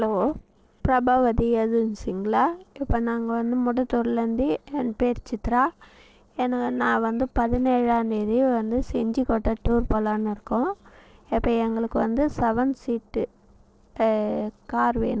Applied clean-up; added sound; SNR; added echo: neural separator model SepFormer DNS4.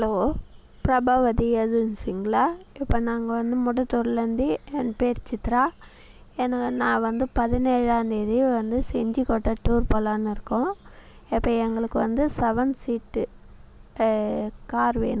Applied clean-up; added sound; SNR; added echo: none; none; none; none.